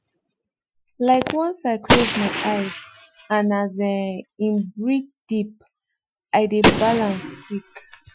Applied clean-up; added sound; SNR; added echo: classical method Wiener filter.